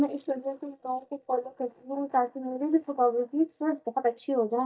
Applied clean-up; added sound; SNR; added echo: neural mask model DeepFilterNet 3.